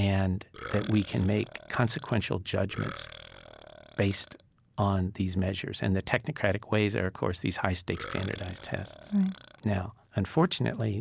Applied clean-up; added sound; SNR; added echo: none; Burping, eructation; 16 dB; none.